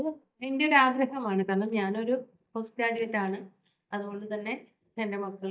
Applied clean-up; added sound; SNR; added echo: neural mask model DeepFilterNet 3.